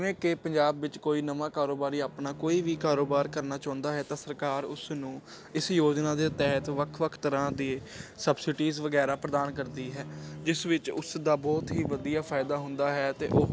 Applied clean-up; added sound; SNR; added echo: none; Bowed string instrument; 18 dB; none.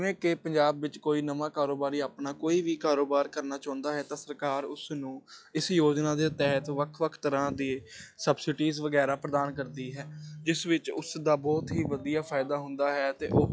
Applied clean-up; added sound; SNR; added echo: classical method log-MMSE.